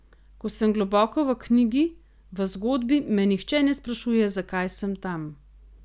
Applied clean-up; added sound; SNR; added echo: none; none; none; none.